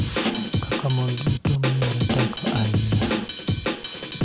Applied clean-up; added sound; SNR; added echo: none; Drum kit; -2 dB; none.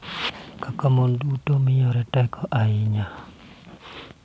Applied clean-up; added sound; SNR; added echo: none; none; none; none.